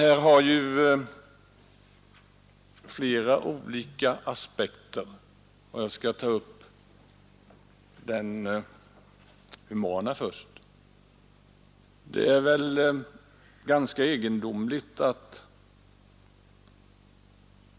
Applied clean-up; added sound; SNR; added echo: none; none; none; none.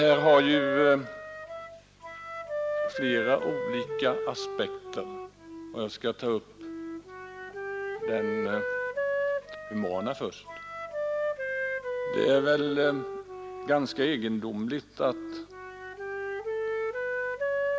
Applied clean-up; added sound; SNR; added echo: none; Wind instrument, woodwind instrument; 3 dB; none.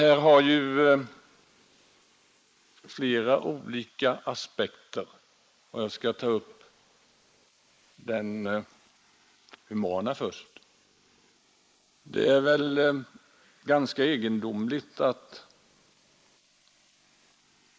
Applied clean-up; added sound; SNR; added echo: neural mask model Resemble Enhance denoiser.